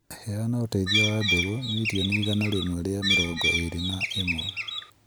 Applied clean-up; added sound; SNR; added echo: none; Bird; -1 dB; none.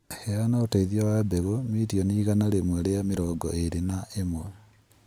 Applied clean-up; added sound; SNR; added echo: none; none; none; none.